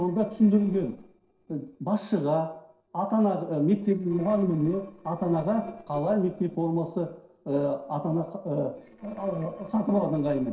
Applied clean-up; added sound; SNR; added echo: neural separator model SepFormer DNS4.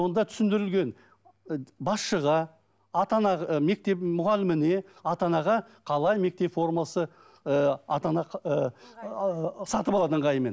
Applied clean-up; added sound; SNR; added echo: none; none; none; none.